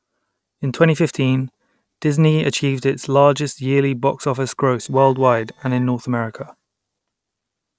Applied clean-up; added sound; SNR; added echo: neural separator model SepFormer DNS4.